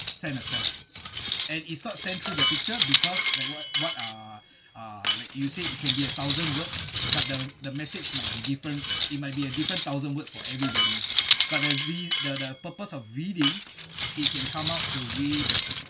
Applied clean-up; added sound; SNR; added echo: none; Cutlery, silverware; -4 dB; none.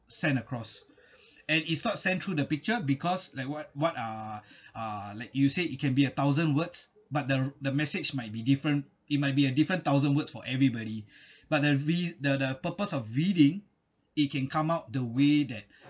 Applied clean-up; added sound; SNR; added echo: none; none; none; none.